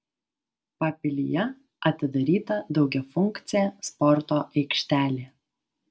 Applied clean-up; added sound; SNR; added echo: none; none; none; none.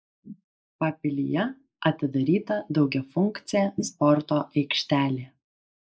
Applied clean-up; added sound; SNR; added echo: neural mask model Resemble Enhance denoiser.